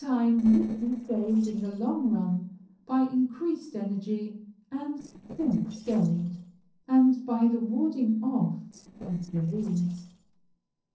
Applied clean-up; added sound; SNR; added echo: neural separator model SepFormer DNS4.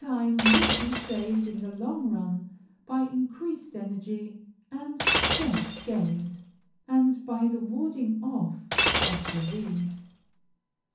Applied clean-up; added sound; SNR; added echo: none; Shatter; -1 dB; reverberation time 0.6 s.